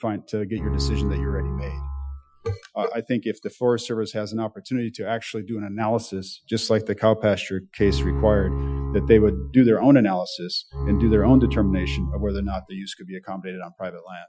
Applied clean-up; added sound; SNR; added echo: classical method Wiener filter.